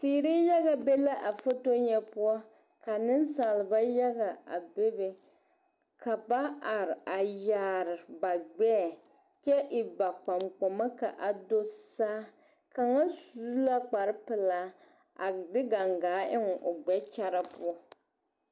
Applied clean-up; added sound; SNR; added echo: none; none; none; none.